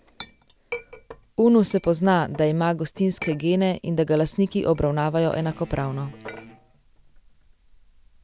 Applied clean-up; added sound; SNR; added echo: none; Guitar + Chink, clink; 19 dB; none.